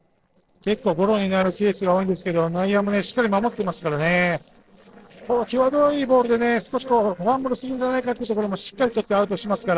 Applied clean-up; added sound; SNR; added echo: neural separator model SepFormer DNS4.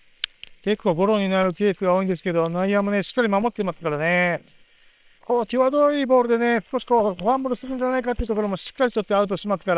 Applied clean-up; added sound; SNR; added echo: neural separator model SepFormer WHAM!.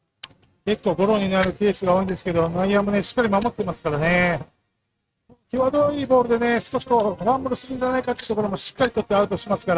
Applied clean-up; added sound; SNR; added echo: neural mask model RNNoise.